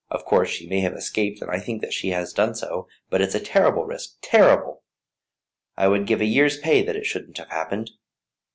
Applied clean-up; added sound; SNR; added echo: none; none; none; none.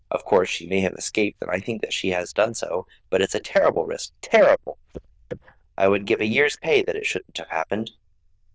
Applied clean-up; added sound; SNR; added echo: neural diffusion model UNIVERSE++.